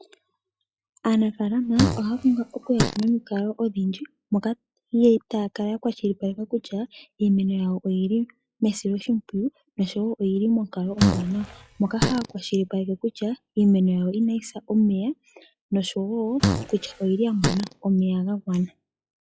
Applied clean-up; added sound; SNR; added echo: classical method log-MMSE.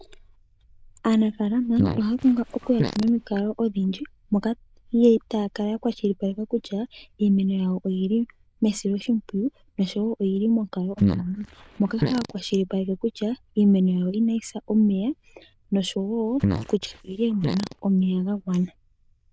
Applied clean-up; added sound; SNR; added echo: neural diffusion model UNIVERSE++.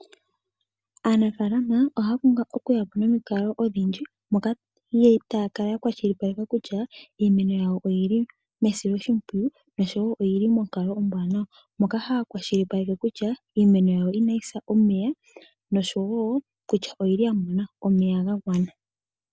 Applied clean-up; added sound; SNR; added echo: none; none; none; none.